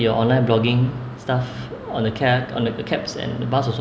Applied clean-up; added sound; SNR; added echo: none; none; none; none.